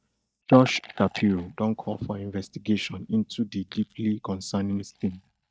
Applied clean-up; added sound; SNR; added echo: neural mask model DeepFilterNet 3.